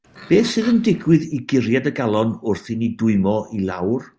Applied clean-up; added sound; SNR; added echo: none; Livestock, farm animals, working animals; 20 dB; none.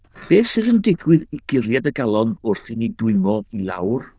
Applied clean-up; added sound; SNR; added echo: neural diffusion model UNIVERSE++.